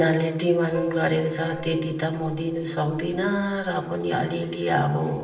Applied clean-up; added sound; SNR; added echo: neural separator model SepFormer DNS4.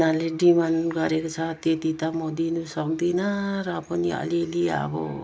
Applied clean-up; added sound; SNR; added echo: none; none; none; none.